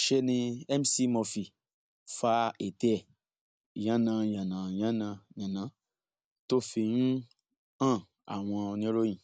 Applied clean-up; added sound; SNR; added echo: none; none; none; none.